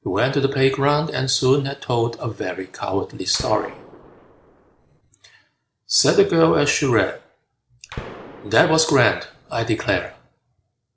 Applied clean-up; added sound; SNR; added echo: neural separator model SepFormer DNS4.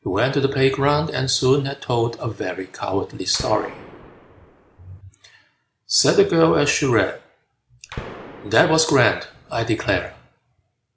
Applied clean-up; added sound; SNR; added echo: none; Gunshot, gunfire; 16 dB; none.